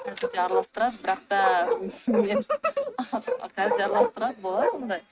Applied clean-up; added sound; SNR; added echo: neural mask model RNNoise.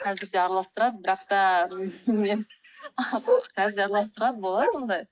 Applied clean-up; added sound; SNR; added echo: neural mask model Resemble Enhance denoiser.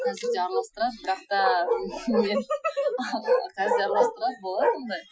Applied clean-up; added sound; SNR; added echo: classical method Wiener filter.